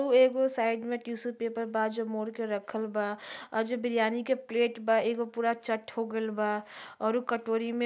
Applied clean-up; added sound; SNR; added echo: none; none; none; none.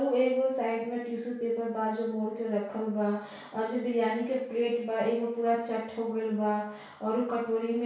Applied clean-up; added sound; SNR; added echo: none; none; none; reverberation time 0.6 s.